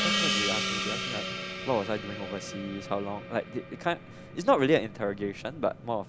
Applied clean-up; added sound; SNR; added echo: none; Gong; 4 dB; none.